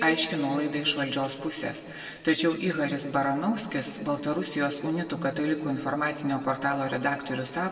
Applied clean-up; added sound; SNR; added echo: none; none; none; reverberation time 1.8 s.